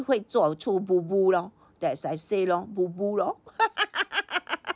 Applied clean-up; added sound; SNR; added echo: none; none; none; none.